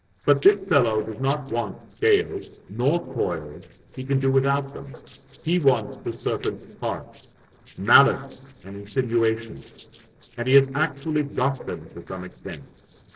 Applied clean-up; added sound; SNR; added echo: neural separator model SepFormer DNS4.